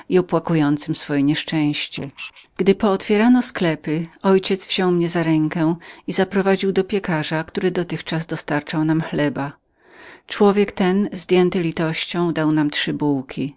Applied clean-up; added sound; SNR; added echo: neural separator model SepFormer DNS4.